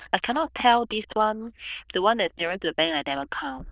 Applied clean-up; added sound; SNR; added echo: neural diffusion model UNIVERSE++.